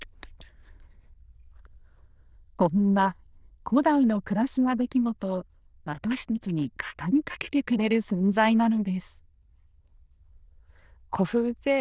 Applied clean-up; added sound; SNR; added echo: neural diffusion model UNIVERSE++.